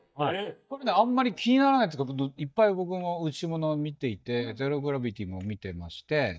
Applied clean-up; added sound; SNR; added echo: neural mask model DeepFilterNet 3.